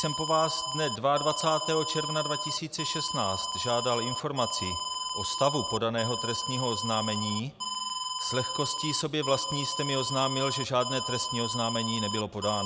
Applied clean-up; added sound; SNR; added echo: none; Alarm; 3 dB; none.